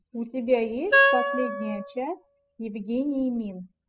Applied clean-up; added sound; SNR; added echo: classical method spectral subtraction.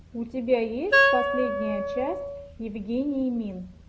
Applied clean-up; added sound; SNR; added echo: none; Wind instrument, woodwind instrument; -3 dB; none.